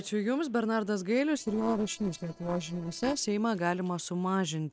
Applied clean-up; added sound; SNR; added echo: neural separator model SepFormer DNS4.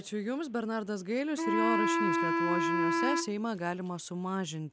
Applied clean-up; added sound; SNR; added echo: none; Wind instrument, woodwind instrument; -3 dB; none.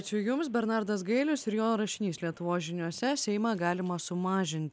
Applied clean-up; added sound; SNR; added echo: none; none; none; none.